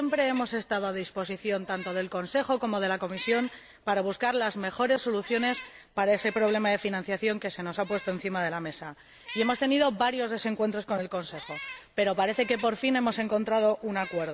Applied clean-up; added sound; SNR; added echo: none; Meow; 18 dB; none.